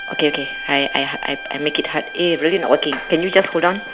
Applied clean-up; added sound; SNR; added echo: none; Bowed string instrument; 12 dB; none.